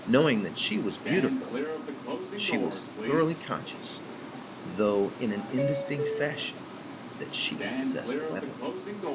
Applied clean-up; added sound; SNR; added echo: none; Subway, metro, underground; 4 dB; none.